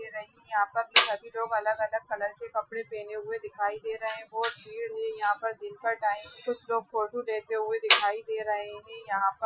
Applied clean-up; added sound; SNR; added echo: classical method Wiener filter.